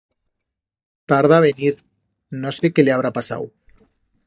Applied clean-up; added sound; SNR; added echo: neural mask model DeepFilterNet 3.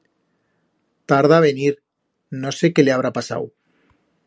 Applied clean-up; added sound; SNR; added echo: none; none; none; none.